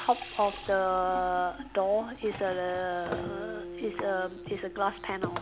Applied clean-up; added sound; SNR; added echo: none; Sink (filling or washing) / Water tap, faucet + Acoustic guitar; 10 dB; none.